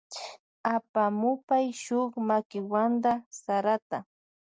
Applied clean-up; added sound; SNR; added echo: none; none; none; none.